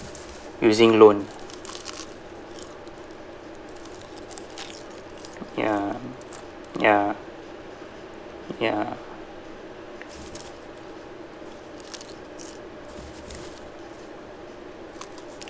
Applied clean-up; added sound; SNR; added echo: none; Chewing, mastication; 19 dB; none.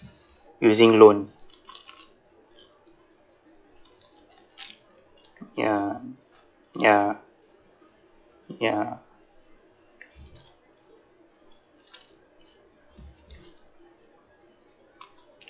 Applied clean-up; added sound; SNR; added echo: classical method log-MMSE.